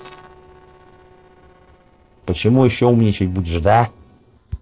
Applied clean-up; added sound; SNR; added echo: neural separator model SepFormer DNS4.